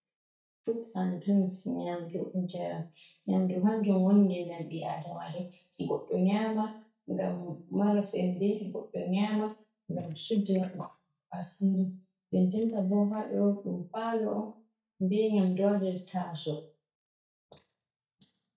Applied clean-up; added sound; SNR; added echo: neural mask model DeepFilterNet 3.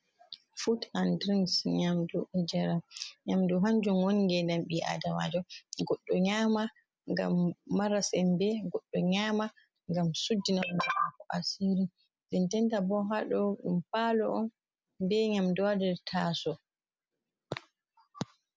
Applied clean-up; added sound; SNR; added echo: none; none; none; none.